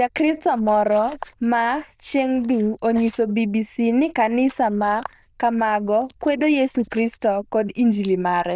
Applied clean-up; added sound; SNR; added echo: neural diffusion model UNIVERSE++.